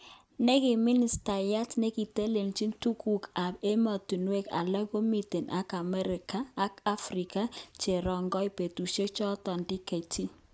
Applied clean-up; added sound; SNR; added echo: none; none; none; none.